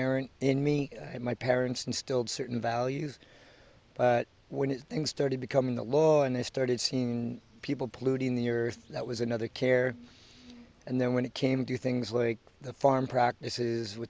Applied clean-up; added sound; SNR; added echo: none; none; none; none.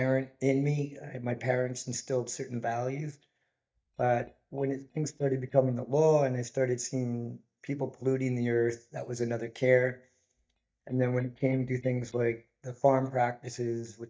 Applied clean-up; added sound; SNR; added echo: neural mask model DeepFilterNet 3.